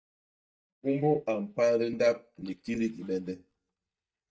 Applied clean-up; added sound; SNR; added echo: neural mask model DeepFilterNet 3.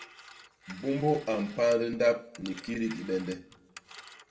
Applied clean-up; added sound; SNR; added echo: none; Telephone; 19 dB; reverberation time 0.6 s.